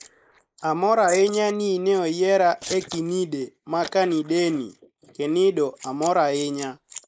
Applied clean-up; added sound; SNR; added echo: neural mask model Resemble Enhance denoiser.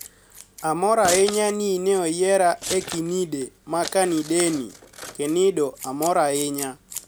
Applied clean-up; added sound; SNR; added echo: none; Scissors; 13 dB; none.